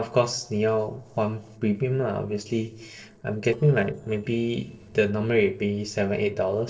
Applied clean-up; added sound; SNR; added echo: neural separator model SepFormer DNS4.